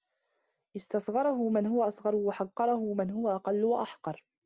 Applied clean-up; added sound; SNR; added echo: none; none; none; none.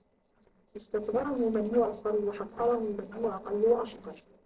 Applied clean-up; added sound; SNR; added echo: neural separator model SepFormer DNS4.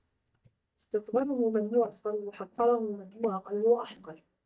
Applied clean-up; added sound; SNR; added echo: neural mask model DeepFilterNet 3.